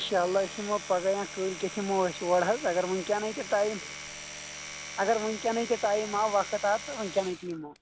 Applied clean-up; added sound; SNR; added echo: none; Domestic sounds, home sounds; 12 dB; none.